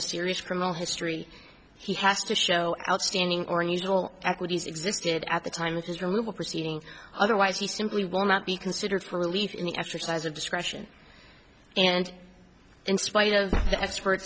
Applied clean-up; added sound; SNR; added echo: none; none; none; none.